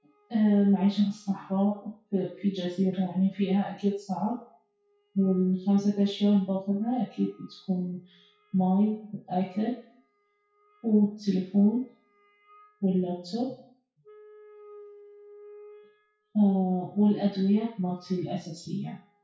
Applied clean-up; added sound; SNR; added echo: classical method WPE with log-MMSE.